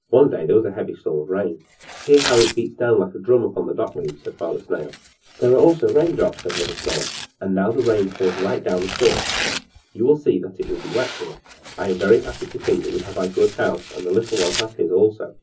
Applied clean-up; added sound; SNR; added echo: none; Tearing; 12 dB; reverberation time 0.3 s.